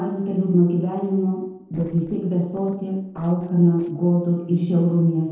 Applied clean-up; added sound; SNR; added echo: neural separator model SepFormer DNS4.